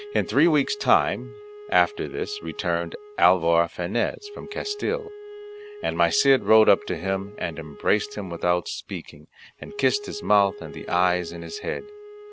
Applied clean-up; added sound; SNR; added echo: none; Wind instrument, woodwind instrument; 16 dB; none.